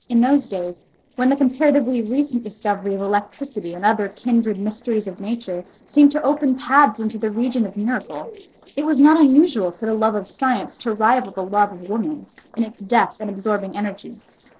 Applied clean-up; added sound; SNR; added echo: neural separator model SepFormer DNS4.